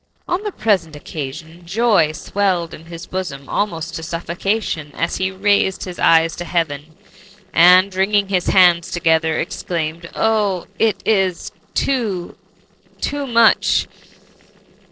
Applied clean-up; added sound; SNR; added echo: neural separator model SepFormer DNS4.